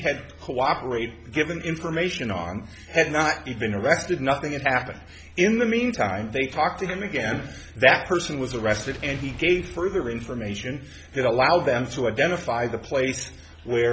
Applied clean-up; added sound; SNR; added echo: none; Explosion; 18 dB; none.